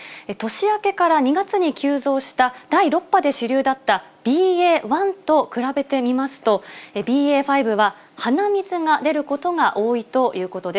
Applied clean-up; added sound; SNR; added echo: none; none; none; none.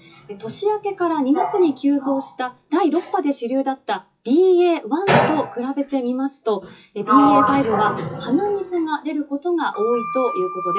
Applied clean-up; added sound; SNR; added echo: classical method WPE with log-MMSE.